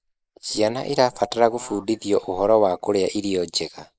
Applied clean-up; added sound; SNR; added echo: neural mask model Resemble Enhance denoiser.